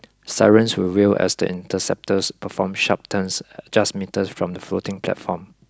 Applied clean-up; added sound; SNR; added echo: none; none; none; none.